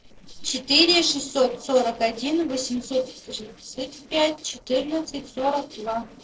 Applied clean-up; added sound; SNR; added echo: neural separator model SepFormer DNS4.